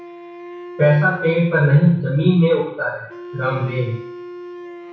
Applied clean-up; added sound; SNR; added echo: none; Wind instrument, woodwind instrument; 17 dB; reverberation time 0.6 s.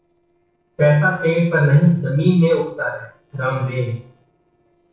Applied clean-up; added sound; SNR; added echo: neural separator model SepFormer DNS4.